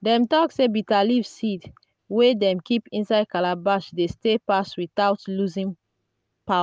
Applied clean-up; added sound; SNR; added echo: none; none; none; none.